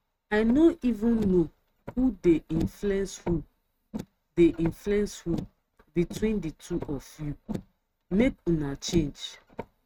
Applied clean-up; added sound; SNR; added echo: neural mask model RNNoise.